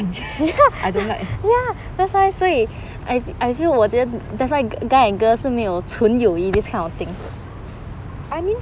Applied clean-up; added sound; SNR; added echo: none; none; none; none.